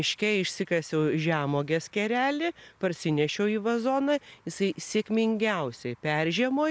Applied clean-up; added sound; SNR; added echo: none; none; none; none.